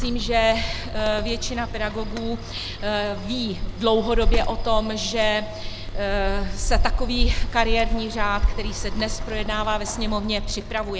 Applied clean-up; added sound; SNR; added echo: none; Sliding door; -1 dB; none.